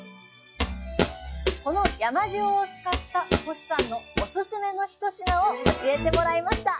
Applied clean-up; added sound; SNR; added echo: classical method log-MMSE.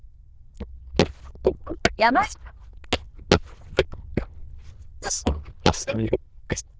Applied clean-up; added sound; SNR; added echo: neural diffusion model UNIVERSE++.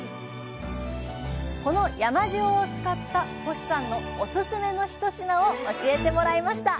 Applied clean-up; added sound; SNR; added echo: none; none; none; none.